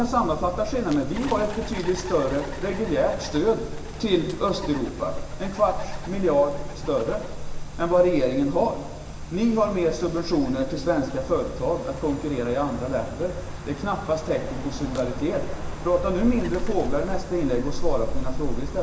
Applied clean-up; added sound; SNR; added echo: none; Bird; 6 dB; reverberation time 1.2 s.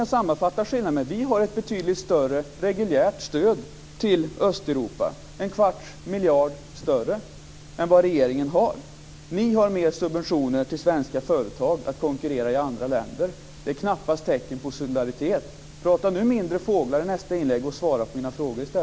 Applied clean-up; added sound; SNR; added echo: none; none; none; none.